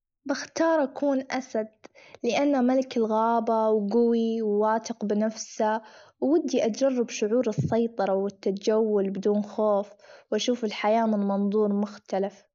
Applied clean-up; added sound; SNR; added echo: neural mask model Resemble Enhance denoiser.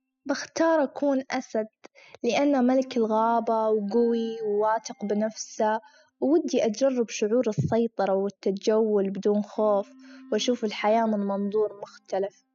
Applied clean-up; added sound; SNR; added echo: classical method spectral subtraction.